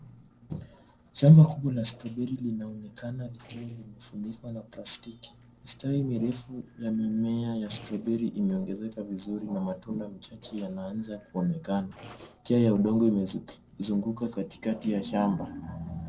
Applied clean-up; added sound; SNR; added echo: neural separator model SepFormer DNS4.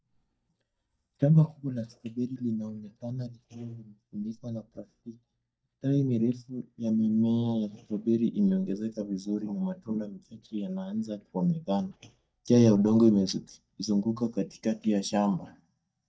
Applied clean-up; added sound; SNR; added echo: neural mask model DeepFilterNet 3.